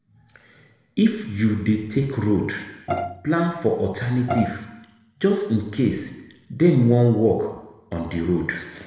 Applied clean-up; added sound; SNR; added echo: none; Bowed string instrument; 8 dB; reverberation time 0.9 s.